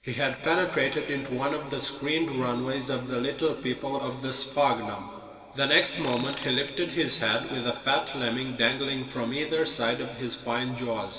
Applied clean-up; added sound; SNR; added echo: none; Ratchet, pawl / Tools; 16 dB; reverberation time 2.5 s.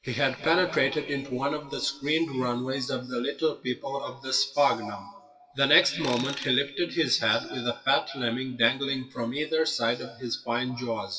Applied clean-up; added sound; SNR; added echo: classical method WPE with log-MMSE.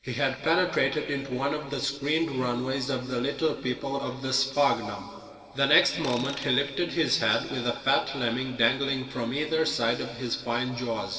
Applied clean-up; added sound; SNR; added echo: neural separator model SepFormer DNS4.